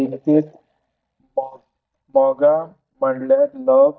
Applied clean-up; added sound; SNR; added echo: neural mask model DeepFilterNet 3.